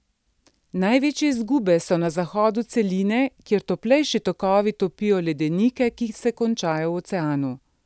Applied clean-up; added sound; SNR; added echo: none; none; none; none.